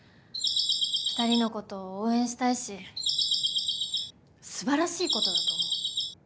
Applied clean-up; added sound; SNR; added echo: none; Bird vocalization, bird call, bird song; -4 dB; none.